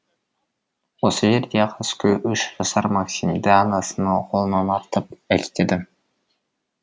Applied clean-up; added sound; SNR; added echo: none; none; none; none.